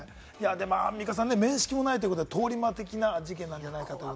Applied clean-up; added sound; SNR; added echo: none; none; none; none.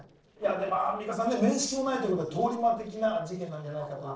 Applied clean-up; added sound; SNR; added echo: neural separator model SepFormer DNS4.